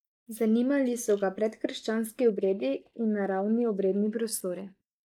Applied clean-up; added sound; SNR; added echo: neural mask model DeepFilterNet 3.